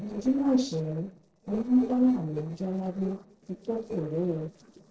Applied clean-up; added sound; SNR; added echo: neural separator model SepFormer DNS4.